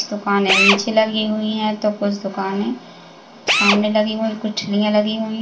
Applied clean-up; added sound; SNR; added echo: none; Drill; 5 dB; reverberation time 0.3 s.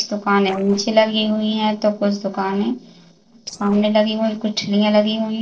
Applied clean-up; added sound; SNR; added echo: neural separator model SepFormer DNS4.